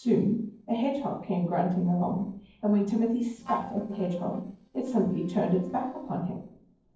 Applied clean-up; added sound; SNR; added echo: neural separator model SepFormer DNS4.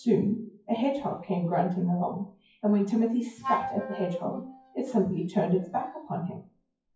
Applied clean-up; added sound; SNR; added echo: classical method WPE with log-MMSE.